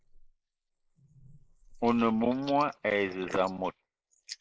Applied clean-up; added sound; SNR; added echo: neural mask model Resemble Enhance denoiser.